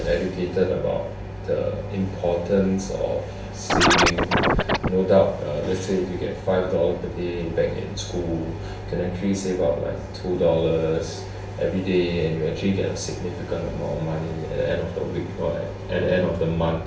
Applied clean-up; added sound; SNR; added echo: none; Scratching (performance technique); -4 dB; reverberation time 0.4 s.